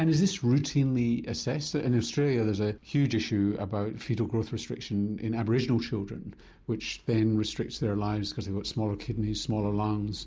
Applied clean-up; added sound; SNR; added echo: none; none; none; none.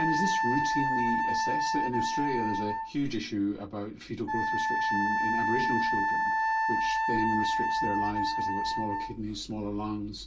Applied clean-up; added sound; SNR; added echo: none; Wind instrument, woodwind instrument; -4 dB; reverberation time 0.1 s.